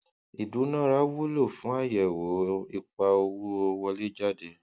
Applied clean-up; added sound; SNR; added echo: none; none; none; none.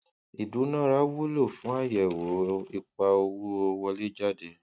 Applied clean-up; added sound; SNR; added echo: neural mask model RNNoise.